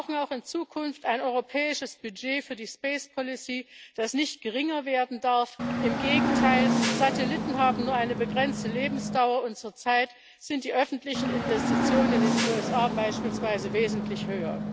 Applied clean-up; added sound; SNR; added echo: none; Hiss / Bus / Engine; -1 dB; none.